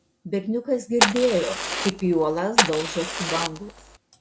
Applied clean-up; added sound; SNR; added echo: none; Fire; 0 dB; none.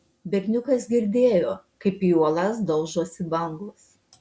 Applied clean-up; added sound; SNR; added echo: none; none; none; none.